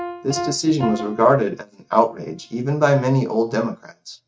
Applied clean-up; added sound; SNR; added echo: neural mask model RNNoise.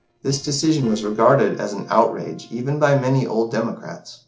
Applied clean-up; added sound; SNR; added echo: neural separator model SepFormer DNS4.